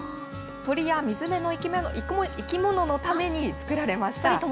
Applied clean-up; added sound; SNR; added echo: none; Wind instrument, woodwind instrument; 14 dB; none.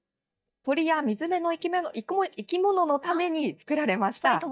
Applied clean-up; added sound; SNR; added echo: neural mask model DeepFilterNet 3.